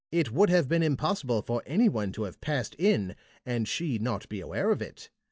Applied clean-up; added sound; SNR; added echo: none; none; none; none.